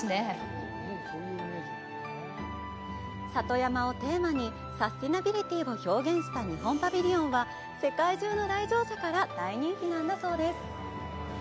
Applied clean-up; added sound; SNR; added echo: none; Breathing; 14 dB; none.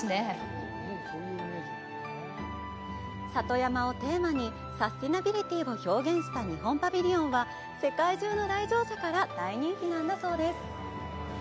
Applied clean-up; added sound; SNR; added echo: none; none; none; none.